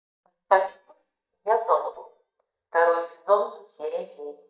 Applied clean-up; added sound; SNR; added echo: neural mask model DeepFilterNet 3.